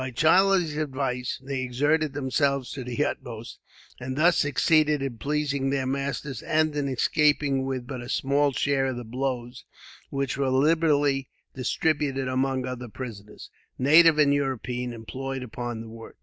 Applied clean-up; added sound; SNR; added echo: none; none; none; none.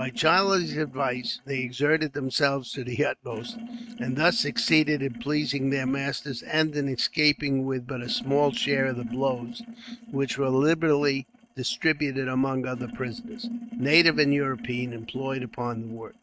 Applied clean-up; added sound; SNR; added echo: neural mask model RNNoise.